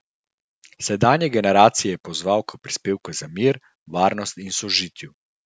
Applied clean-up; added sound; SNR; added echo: none; none; none; none.